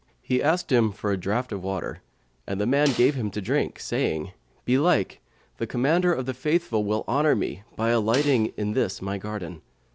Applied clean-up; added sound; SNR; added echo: none; Snare drum; 14 dB; none.